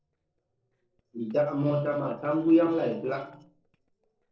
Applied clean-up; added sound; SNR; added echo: neural separator model SepFormer DNS4.